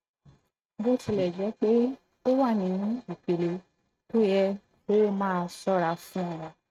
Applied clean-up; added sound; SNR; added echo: neural mask model RNNoise.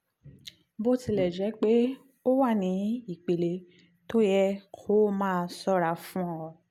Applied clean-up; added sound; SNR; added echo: none; none; none; none.